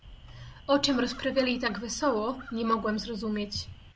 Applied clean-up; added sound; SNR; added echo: none; Crow; 18 dB; none.